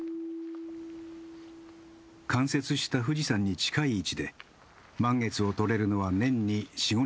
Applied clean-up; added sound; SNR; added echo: none; Keyboard (musical); 16 dB; none.